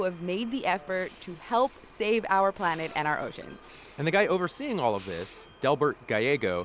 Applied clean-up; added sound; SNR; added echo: none; none; none; none.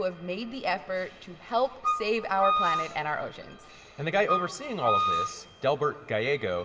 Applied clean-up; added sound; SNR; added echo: none; Wind instrument, woodwind instrument; 0 dB; reverberation time 1.6 s.